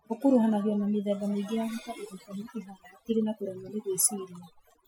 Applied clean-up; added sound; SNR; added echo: classical method Wiener filter.